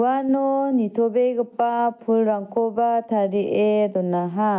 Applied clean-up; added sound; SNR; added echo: none; none; none; none.